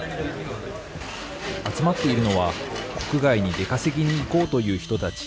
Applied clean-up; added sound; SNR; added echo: none; none; none; none.